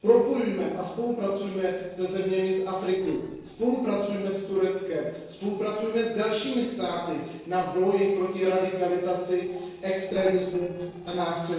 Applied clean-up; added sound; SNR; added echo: neural separator model SepFormer DNS4.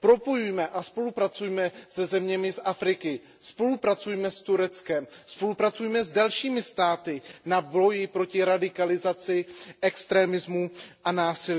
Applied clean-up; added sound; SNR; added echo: none; none; none; none.